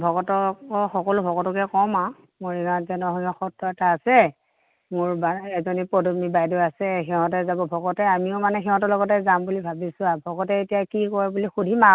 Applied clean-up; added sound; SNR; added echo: none; none; none; none.